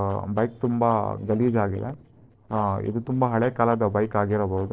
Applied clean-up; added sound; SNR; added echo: neural separator model SepFormer DNS4.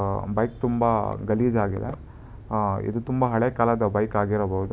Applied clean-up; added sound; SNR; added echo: none; none; none; none.